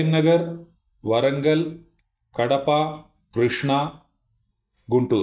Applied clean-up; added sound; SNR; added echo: neural mask model DeepFilterNet 3.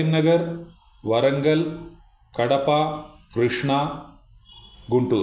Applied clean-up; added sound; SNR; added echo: none; none; none; none.